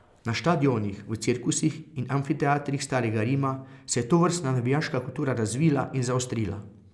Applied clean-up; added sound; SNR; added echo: none; none; none; none.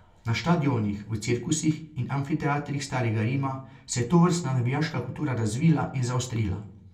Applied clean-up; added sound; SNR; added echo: none; none; none; reverberation time 0.2 s.